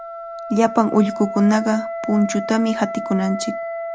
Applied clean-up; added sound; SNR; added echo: none; Wind instrument, woodwind instrument; 8 dB; none.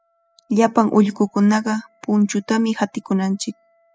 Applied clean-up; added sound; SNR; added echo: classical method spectral subtraction.